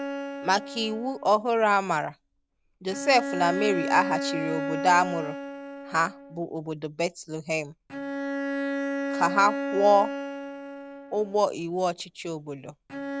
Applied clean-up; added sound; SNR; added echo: none; Bowed string instrument; 6 dB; none.